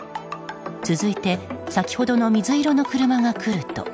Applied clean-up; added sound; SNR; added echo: none; none; none; none.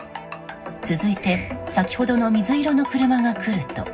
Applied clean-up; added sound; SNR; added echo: none; Hiss; 18 dB; reverberation time 0.4 s.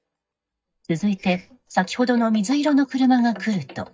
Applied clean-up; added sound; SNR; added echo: neural mask model DeepFilterNet 3.